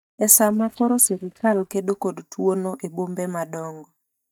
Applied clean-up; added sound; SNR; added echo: neural mask model DeepFilterNet 3.